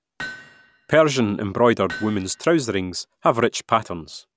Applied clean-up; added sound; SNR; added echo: none; Hammer; 18 dB; none.